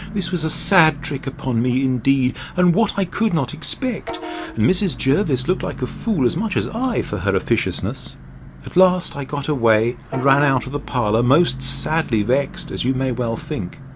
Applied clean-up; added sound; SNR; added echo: none; Bus / Vehicle horn, car horn, honking; 14 dB; none.